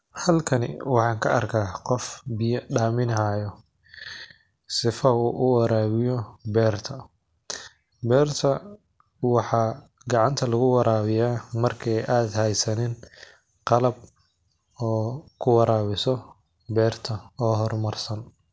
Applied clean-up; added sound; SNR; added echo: none; none; none; none.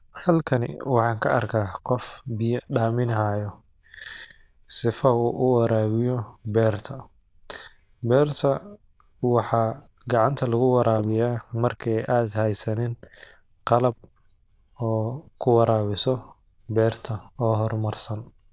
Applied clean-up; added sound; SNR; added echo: neural diffusion model UNIVERSE++.